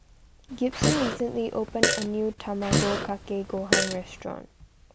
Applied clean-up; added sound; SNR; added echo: none; Fart; -2 dB; none.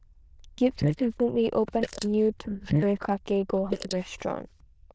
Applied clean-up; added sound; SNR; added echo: neural diffusion model UNIVERSE++.